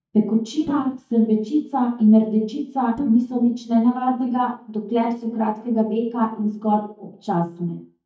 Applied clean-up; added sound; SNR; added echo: neural mask model DeepFilterNet 3.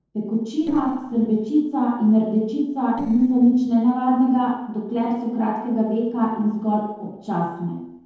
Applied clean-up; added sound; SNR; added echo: neural separator model SepFormer DNS4.